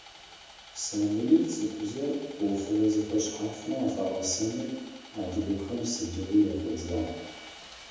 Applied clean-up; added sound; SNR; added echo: none; Sawing; 19 dB; reverberation time 1.1 s.